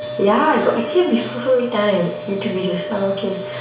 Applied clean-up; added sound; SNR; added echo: none; Wind instrument, woodwind instrument; 11 dB; reverberation time 0.6 s.